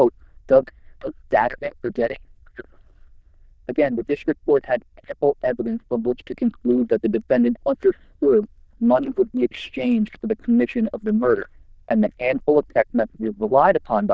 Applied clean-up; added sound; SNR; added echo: neural diffusion model UNIVERSE++.